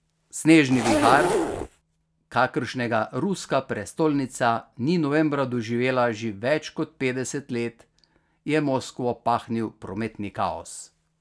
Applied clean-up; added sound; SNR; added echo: none; Zipper (clothing); 0 dB; none.